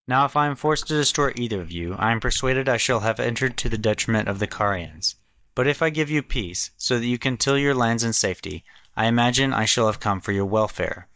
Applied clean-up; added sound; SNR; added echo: neural mask model DeepFilterNet 3.